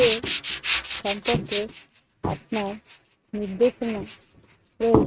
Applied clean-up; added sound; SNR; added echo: neural mask model RNNoise.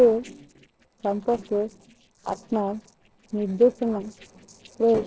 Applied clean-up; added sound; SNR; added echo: neural separator model SepFormer DNS4.